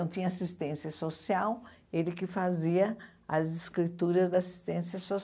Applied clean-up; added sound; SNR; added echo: none; none; none; none.